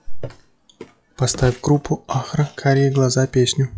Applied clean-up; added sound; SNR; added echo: classical method log-MMSE.